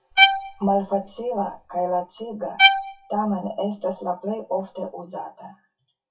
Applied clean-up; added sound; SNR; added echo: classical method WPE with log-MMSE.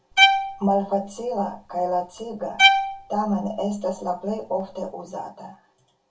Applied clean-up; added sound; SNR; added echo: none; Bowed string instrument; -3 dB; reverberation time 0.2 s.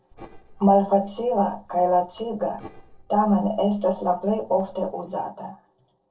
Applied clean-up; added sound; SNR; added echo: neural separator model SepFormer DNS4.